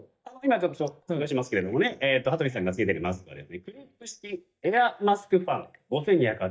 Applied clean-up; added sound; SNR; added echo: neural mask model DeepFilterNet 3.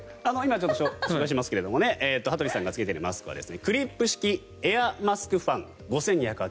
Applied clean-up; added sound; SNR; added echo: none; none; none; none.